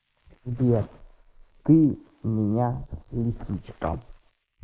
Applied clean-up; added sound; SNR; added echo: neural mask model Resemble Enhance denoiser.